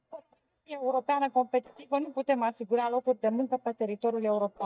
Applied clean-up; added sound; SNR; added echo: neural mask model DeepFilterNet 3.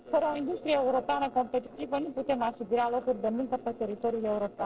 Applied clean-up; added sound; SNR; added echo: neural separator model SepFormer DNS4.